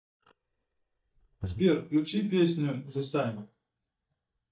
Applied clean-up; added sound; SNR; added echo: neural mask model DeepFilterNet 3.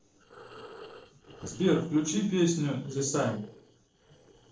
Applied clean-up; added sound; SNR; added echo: neural separator model SepFormer DNS4.